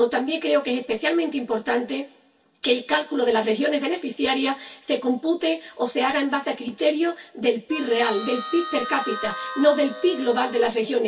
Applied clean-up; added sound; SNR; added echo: none; Harmonica; 10 dB; reverberation time 0.2 s.